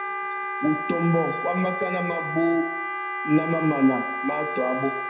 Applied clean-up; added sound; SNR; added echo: none; Wind instrument, woodwind instrument; 4 dB; reverberation time 0.8 s.